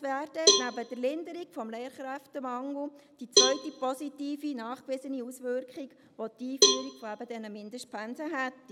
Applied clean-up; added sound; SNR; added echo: none; Cowbell; -5 dB; none.